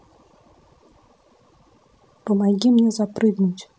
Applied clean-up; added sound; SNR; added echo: none; none; none; none.